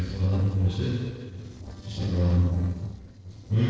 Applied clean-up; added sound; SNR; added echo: neural separator model SepFormer DNS4.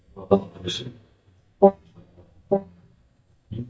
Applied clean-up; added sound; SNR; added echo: neural mask model DeepFilterNet 3.